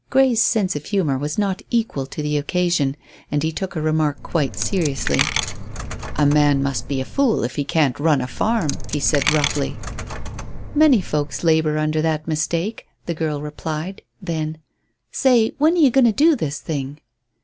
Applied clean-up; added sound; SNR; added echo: none; Coin (dropping); 6 dB; none.